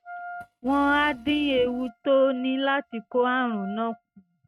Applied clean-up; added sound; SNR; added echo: neural mask model RNNoise.